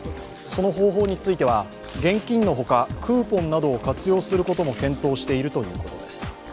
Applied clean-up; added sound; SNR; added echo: none; none; none; none.